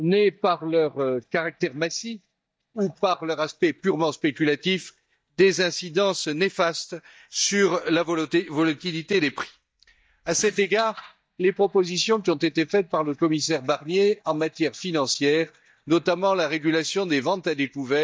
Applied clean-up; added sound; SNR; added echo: neural mask model DeepFilterNet 3.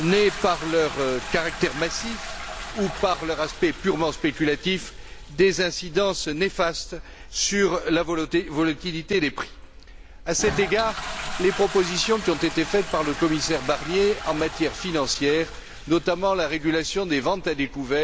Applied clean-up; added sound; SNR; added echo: none; Toilet flush; 11 dB; none.